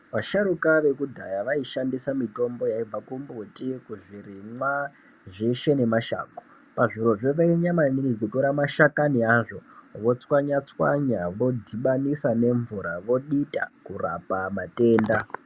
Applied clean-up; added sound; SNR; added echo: none; none; none; none.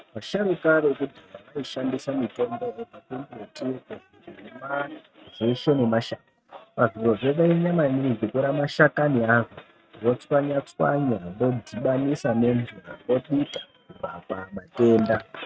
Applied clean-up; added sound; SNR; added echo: neural mask model RNNoise.